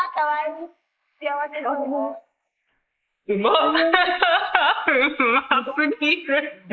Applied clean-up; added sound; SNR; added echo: neural mask model Resemble Enhance denoiser.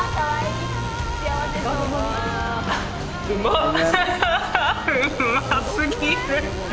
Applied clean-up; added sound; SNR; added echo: none; Alarm / Door; 12 dB; none.